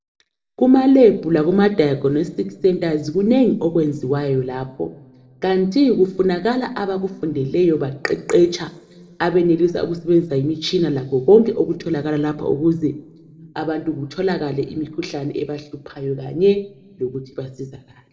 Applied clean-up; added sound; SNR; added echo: none; none; none; reverberation time 0.9 s.